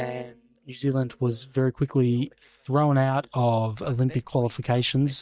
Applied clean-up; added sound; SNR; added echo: neural mask model DeepFilterNet 3.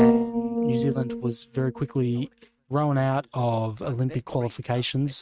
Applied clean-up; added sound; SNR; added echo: neural mask model RNNoise.